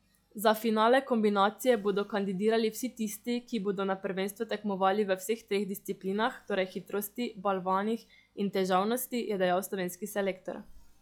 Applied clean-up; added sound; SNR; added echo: classical method log-MMSE.